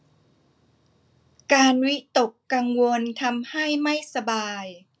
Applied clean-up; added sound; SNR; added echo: none; none; none; none.